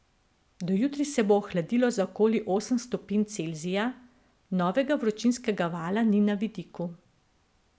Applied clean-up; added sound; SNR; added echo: none; none; none; none.